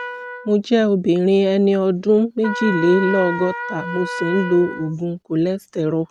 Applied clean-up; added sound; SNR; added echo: none; Trumpet; 11 dB; none.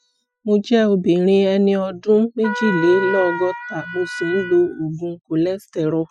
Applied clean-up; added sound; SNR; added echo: classical method Wiener filter.